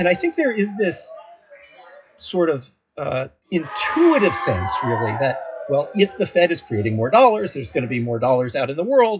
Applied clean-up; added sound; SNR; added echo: classical method WPE with log-MMSE.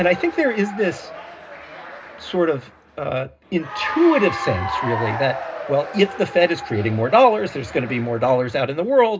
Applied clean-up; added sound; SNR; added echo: none; Applause / Cheering; 11 dB; reverberation time 0.2 s.